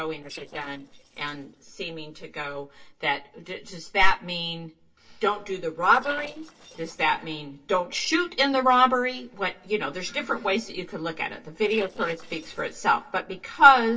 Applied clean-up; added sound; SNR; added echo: neural separator model SepFormer DNS4.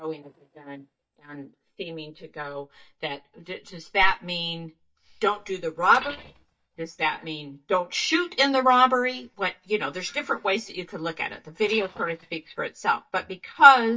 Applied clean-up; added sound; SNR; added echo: neural mask model DeepFilterNet 3.